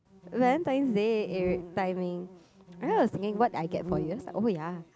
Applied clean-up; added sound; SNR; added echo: none; Insect; 11 dB; none.